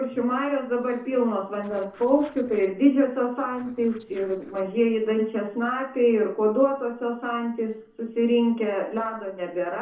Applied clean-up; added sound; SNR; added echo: neural separator model SepFormer DNS4.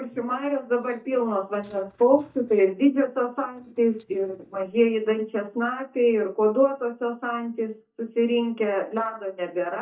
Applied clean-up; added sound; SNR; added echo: neural mask model DeepFilterNet 3.